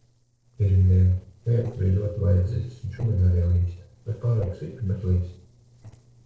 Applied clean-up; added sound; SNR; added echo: neural separator model SepFormer DNS4.